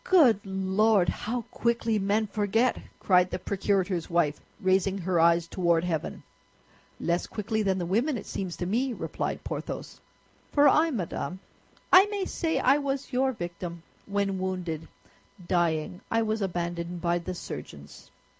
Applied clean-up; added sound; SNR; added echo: none; none; none; none.